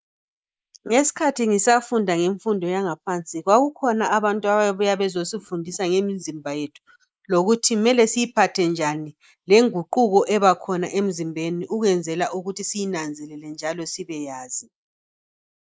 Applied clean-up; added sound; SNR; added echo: neural mask model Resemble Enhance denoiser.